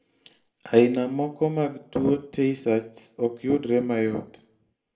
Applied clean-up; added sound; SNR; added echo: none; none; none; reverberation time 0.4 s.